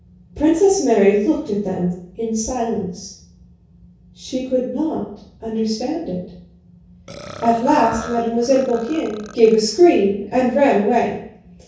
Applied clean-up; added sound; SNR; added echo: none; Burping, eructation; 16 dB; reverberation time 0.6 s.